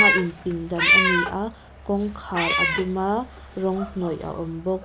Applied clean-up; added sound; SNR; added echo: none; Meow; -2 dB; none.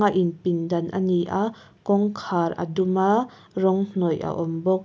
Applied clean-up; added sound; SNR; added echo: none; none; none; none.